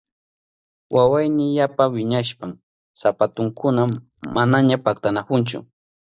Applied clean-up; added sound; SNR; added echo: neural mask model DeepFilterNet 3.